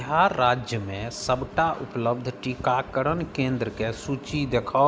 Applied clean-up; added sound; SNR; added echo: none; none; none; none.